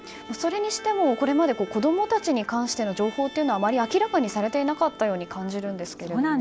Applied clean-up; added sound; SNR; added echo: none; Bowed string instrument; 18 dB; none.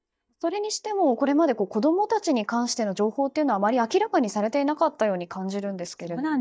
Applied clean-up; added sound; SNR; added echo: neural mask model DeepFilterNet 3.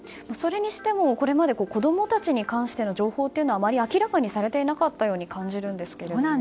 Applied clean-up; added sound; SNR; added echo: none; none; none; none.